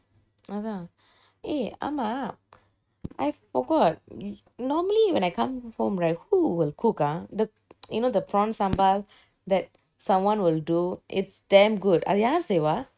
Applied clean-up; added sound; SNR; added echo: neural mask model RNNoise.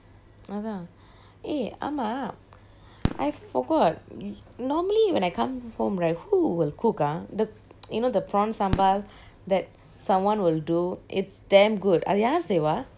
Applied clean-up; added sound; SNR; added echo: none; Fireworks; 16 dB; none.